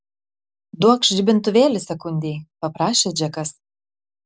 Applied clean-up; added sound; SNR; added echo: none; none; none; none.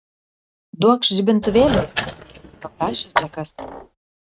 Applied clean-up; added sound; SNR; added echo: neural mask model RNNoise.